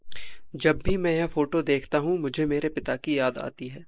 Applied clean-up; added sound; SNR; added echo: neural mask model Resemble Enhance denoiser.